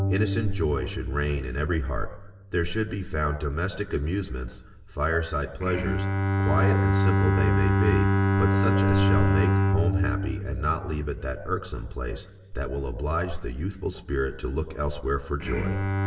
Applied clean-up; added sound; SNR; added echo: none; Bowed string instrument; -2 dB; reverberation time 1.0 s.